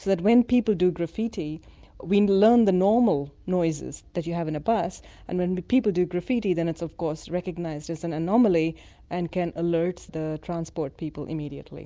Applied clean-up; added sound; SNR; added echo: none; none; none; none.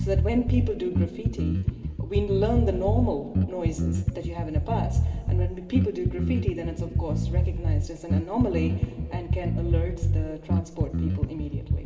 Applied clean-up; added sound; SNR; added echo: none; Bass guitar; -4 dB; reverberation time 2.4 s.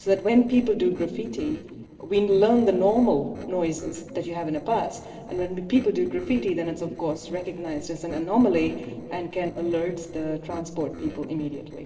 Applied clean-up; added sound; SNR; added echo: neural separator model SepFormer DNS4.